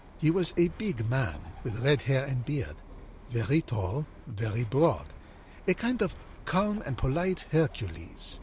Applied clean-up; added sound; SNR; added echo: none; Bird; 17 dB; none.